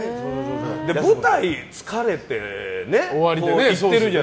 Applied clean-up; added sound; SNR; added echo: none; none; none; none.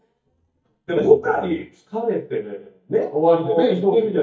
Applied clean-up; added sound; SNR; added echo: neural mask model DeepFilterNet 3.